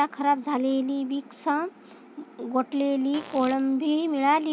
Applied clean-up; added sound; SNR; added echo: none; Fart; 19 dB; none.